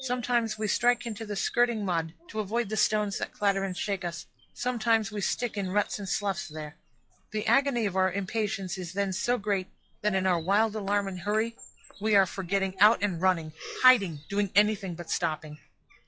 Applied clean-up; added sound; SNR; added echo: classical method log-MMSE.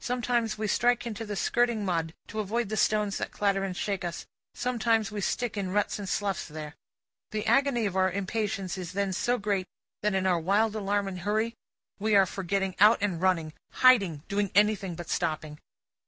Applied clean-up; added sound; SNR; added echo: none; none; none; none.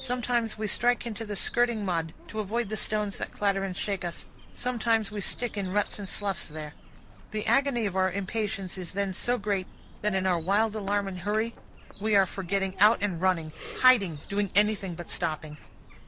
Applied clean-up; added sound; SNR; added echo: none; Bird vocalization, bird call, bird song; 16 dB; none.